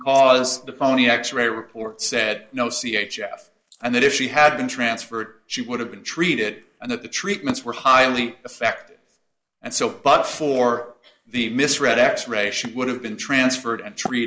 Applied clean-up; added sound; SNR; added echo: neural mask model Resemble Enhance denoiser.